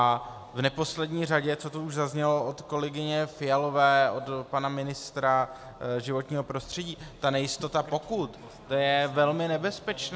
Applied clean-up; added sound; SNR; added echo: none; none; none; none.